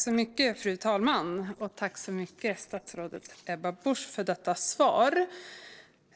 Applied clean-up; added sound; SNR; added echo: neural separator model SepFormer DNS4.